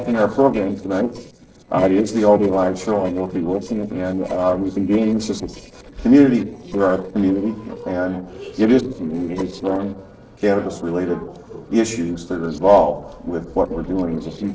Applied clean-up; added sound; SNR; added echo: neural separator model SepFormer DNS4.